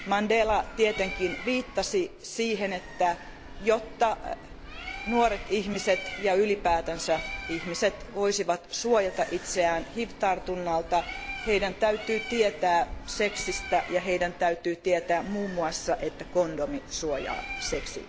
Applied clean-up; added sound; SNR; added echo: none; Bird; 12 dB; none.